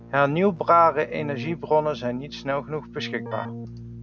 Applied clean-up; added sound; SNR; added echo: none; Keyboard (musical); 14 dB; none.